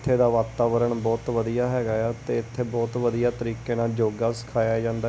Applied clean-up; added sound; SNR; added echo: none; none; none; none.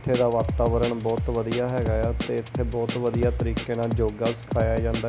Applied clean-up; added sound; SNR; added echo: none; Drum kit; 3 dB; none.